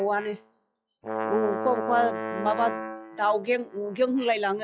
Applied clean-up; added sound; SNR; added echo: classical method log-MMSE.